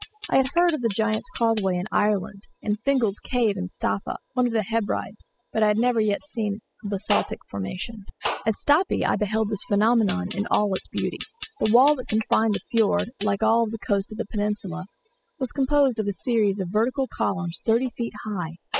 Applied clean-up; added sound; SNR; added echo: classical method spectral subtraction.